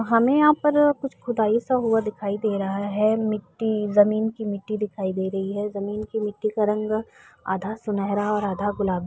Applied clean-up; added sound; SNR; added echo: none; none; none; none.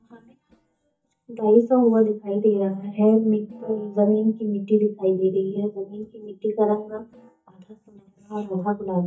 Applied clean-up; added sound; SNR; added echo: neural mask model DeepFilterNet 3.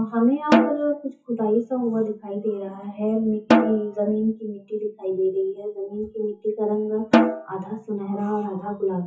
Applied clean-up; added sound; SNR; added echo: classical method WPE with log-MMSE.